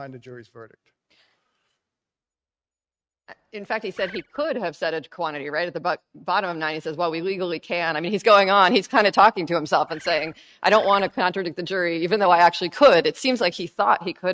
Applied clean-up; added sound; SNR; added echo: neural mask model RNNoise.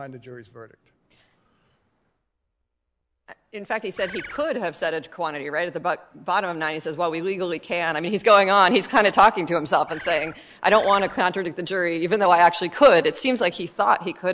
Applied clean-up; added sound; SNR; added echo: none; Bird; 15 dB; none.